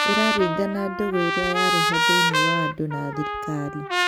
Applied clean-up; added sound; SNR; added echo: none; Trumpet; -3 dB; none.